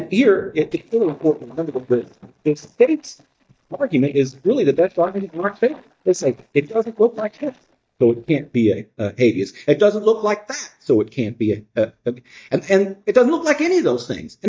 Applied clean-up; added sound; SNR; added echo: neural mask model DeepFilterNet 3.